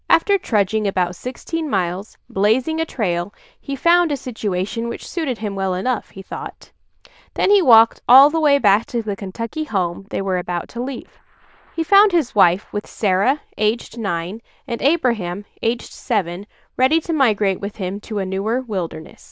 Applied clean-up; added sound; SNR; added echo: neural diffusion model UNIVERSE++.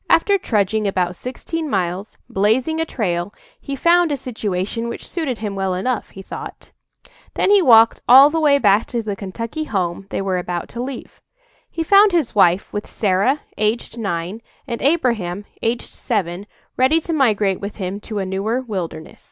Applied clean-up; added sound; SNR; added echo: none; none; none; none.